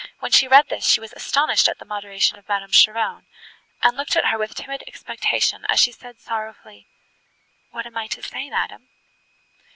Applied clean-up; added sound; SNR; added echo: none; none; none; none.